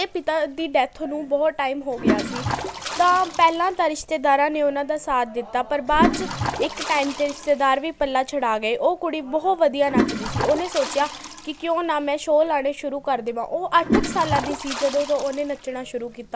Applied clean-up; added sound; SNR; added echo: none; Toilet flush; 7 dB; none.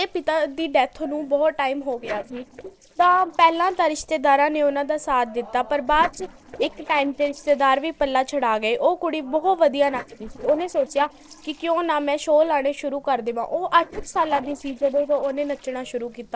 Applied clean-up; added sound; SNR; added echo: neural separator model SepFormer DNS4.